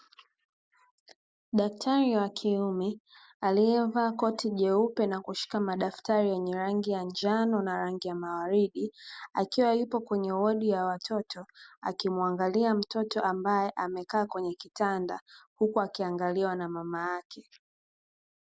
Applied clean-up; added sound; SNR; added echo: none; none; none; none.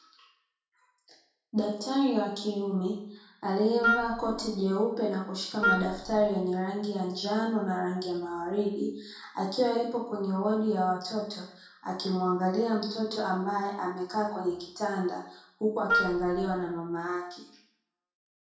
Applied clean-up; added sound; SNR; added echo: none; Wind instrument, woodwind instrument; 0 dB; reverberation time 0.5 s.